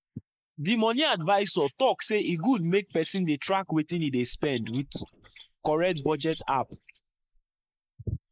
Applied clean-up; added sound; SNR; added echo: neural mask model Resemble Enhance denoiser.